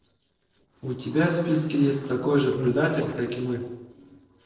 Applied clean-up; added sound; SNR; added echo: neural separator model SepFormer DNS4.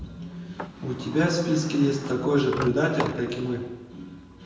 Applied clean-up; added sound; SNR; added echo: none; Sliding door; 11 dB; reverberation time 0.9 s.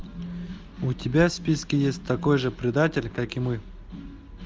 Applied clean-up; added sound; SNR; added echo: none; none; none; none.